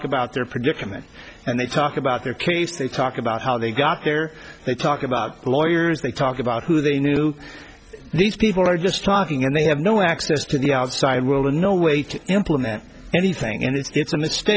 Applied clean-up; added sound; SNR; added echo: none; none; none; none.